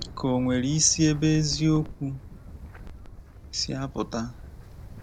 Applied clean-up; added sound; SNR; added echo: none; Wind; 14 dB; none.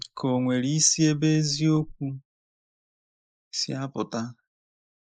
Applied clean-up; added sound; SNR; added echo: neural mask model Resemble Enhance denoiser.